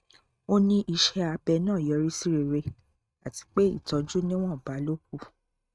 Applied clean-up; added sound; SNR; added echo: neural mask model RNNoise.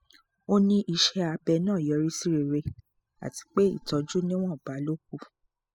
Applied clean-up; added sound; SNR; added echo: classical method spectral subtraction.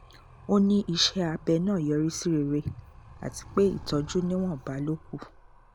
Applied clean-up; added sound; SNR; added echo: none; Animal; 19 dB; none.